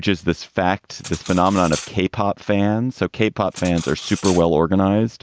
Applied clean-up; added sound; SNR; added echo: none; Cutlery, silverware; 18 dB; none.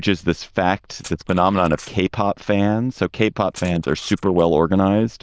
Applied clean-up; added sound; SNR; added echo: neural diffusion model UNIVERSE++.